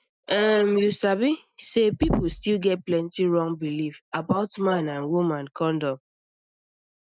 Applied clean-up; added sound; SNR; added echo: none; Bass drum; 14 dB; none.